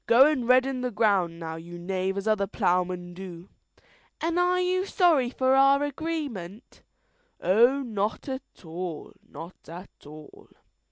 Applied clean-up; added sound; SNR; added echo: none; none; none; none.